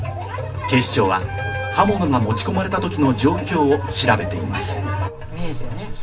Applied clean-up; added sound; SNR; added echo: none; Wind instrument, woodwind instrument; 12 dB; reverberation time 0.2 s.